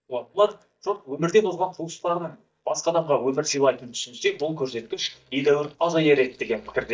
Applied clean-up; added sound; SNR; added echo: neural mask model DeepFilterNet 3.